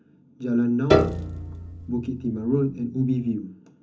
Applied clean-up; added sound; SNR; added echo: none; Piano; 0 dB; reverberation time 0.3 s.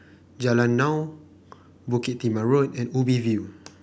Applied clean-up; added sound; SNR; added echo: none; none; none; none.